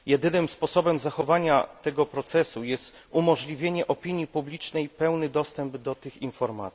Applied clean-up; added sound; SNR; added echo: none; none; none; none.